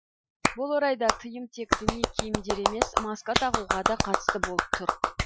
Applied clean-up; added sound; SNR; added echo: classical method Wiener filter.